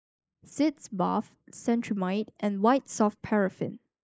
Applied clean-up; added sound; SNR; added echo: neural mask model Resemble Enhance denoiser.